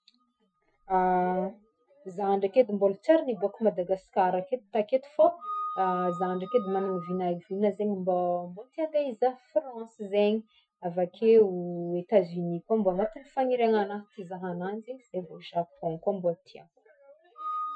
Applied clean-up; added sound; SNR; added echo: classical method Wiener filter.